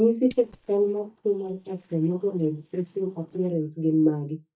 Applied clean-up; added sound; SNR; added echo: neural mask model DeepFilterNet 3.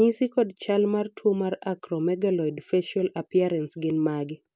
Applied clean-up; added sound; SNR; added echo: none; none; none; none.